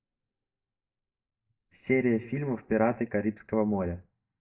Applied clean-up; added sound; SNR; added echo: neural mask model DeepFilterNet 3.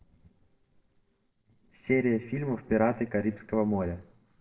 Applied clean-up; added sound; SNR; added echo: neural separator model SepFormer DNS4.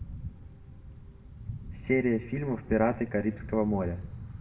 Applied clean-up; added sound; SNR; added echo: none; Thunder / Bicycle; 11 dB; reverberation time 0.7 s.